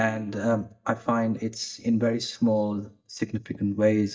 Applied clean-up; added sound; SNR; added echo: neural mask model DeepFilterNet 3.